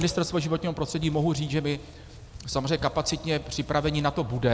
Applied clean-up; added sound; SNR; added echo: none; Tearing; 15 dB; none.